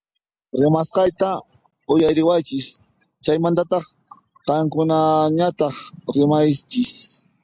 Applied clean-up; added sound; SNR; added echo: none; none; none; none.